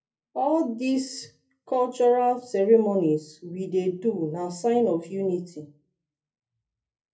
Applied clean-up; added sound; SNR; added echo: none; none; none; reverberation time 0.3 s.